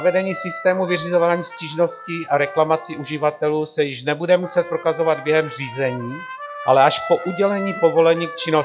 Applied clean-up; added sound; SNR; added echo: classical method log-MMSE.